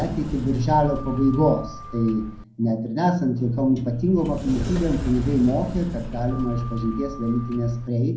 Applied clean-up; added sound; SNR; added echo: none; Sliding door; 10 dB; reverberation time 0.5 s.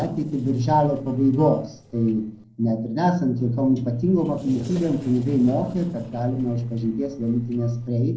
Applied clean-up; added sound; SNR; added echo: neural separator model SepFormer DNS4.